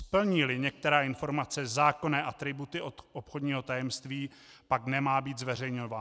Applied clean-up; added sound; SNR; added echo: none; none; none; none.